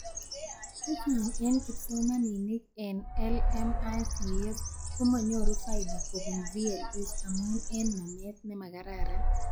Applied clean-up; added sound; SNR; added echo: classical method log-MMSE.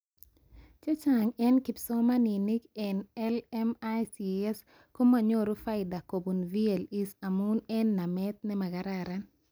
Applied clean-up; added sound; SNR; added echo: none; none; none; none.